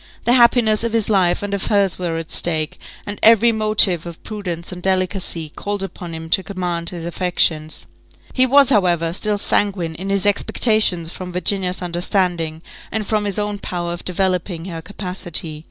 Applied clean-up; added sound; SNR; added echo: none; none; none; none.